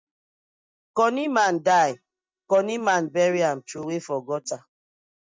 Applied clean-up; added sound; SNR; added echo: neural mask model DeepFilterNet 3.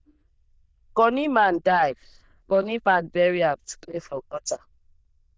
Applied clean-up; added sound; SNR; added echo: neural diffusion model UNIVERSE++.